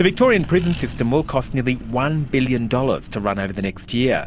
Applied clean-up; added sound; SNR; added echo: none; Accelerating, revving, vroom; 13 dB; none.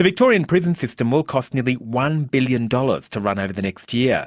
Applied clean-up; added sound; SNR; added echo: none; none; none; none.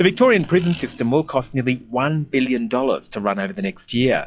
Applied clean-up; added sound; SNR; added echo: classical method log-MMSE.